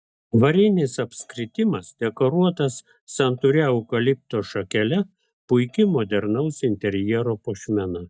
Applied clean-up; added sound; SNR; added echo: neural mask model DeepFilterNet 3.